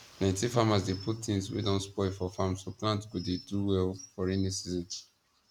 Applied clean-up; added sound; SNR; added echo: none; none; none; none.